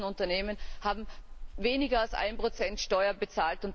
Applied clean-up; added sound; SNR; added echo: none; Rain; 8 dB; none.